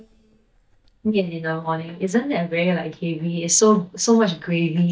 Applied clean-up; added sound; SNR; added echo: neural mask model DeepFilterNet 3.